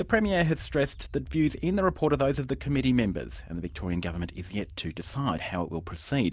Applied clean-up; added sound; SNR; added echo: none; Bird; 14 dB; none.